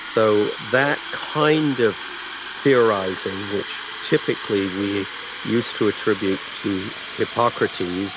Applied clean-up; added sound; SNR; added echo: none; Fill (with liquid) / Water tap, faucet; 11 dB; none.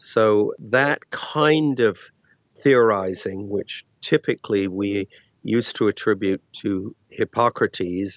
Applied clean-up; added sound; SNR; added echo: none; none; none; none.